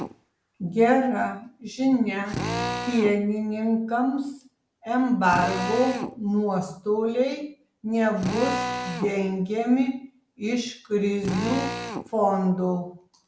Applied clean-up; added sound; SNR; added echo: none; Drill; 10 dB; none.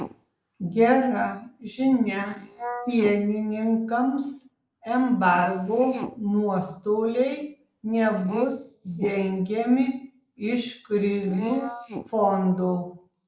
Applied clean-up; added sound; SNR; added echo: neural mask model Resemble Enhance denoiser.